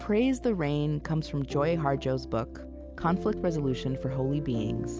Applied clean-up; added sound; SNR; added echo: none; none; none; none.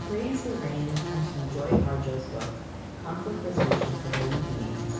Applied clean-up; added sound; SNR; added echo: none; Buzz; 0 dB; reverberation time 1.1 s.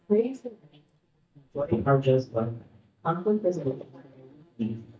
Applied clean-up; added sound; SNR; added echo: neural mask model DeepFilterNet 3.